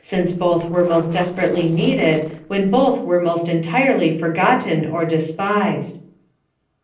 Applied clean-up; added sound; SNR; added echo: neural separator model SepFormer DNS4.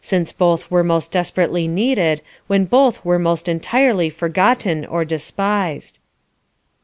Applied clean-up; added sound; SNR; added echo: none; none; none; none.